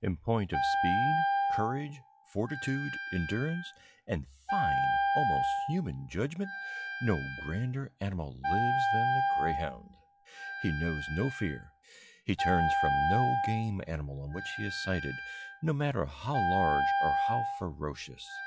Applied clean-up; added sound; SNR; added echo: classical method log-MMSE.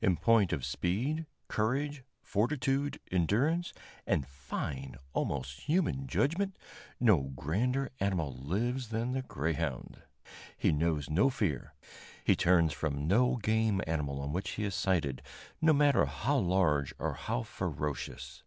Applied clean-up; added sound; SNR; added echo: none; none; none; none.